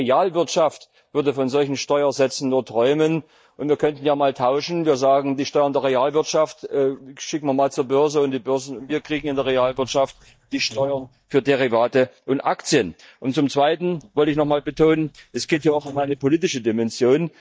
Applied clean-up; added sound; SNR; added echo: neural mask model DeepFilterNet 3.